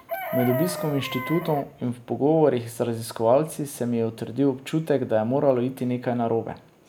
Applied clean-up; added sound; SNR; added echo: none; Chicken, rooster; 13 dB; none.